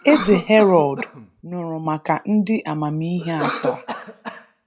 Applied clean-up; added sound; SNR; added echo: none; Cough; 10 dB; none.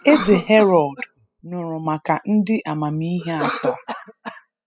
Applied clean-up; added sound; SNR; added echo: classical method spectral subtraction.